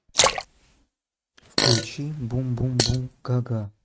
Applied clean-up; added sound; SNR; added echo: neural mask model RNNoise.